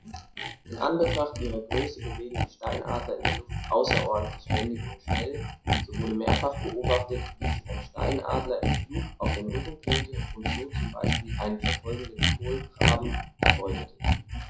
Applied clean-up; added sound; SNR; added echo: classical method WPE with log-MMSE.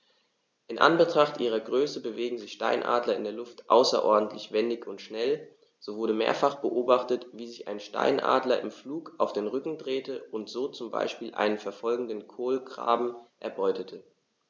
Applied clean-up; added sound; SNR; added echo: none; none; none; none.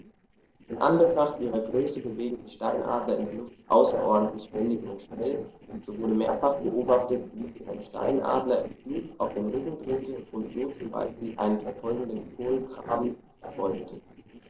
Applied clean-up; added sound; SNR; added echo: neural separator model SepFormer DNS4.